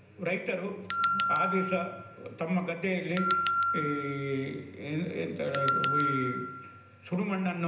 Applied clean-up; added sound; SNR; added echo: none; Bell; -1 dB; reverberation time 0.9 s.